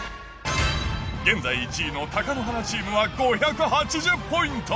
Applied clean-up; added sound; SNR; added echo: none; none; none; none.